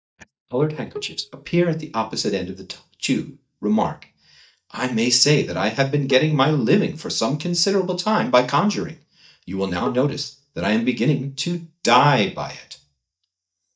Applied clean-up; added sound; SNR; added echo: neural mask model DeepFilterNet 3.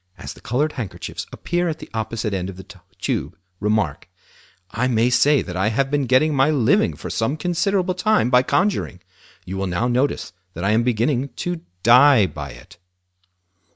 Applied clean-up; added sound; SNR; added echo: none; none; none; none.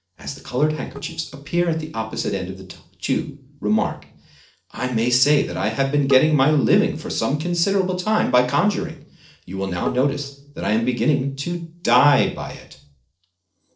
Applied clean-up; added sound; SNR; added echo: neural separator model SepFormer DNS4.